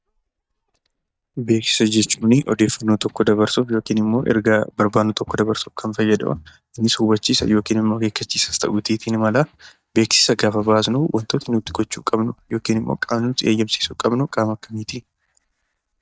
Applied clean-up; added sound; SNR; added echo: neural mask model DeepFilterNet 3.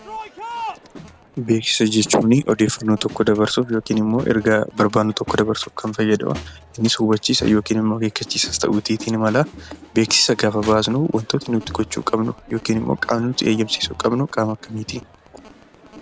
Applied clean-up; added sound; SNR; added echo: none; Crowd; 18 dB; none.